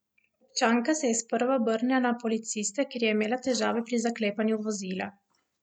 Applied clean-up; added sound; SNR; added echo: none; none; none; none.